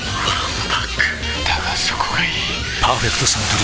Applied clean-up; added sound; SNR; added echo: none; none; none; none.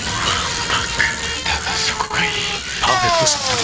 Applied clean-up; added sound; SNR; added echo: neural mask model RNNoise.